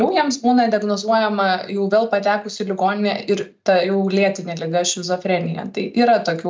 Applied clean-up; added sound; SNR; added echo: none; none; none; none.